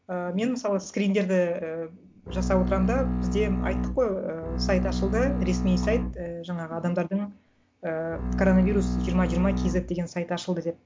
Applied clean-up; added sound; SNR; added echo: none; Bowed string instrument; 1 dB; none.